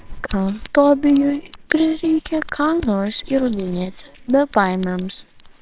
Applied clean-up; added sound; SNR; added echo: neural separator model SepFormer WHAMR!.